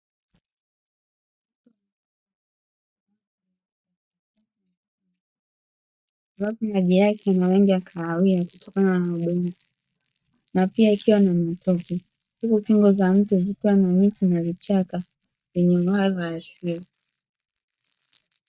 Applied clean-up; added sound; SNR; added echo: neural mask model DeepFilterNet 3.